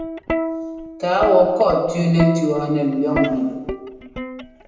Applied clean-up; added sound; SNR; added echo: none; Plucked string instrument; 7 dB; reverberation time 1.0 s.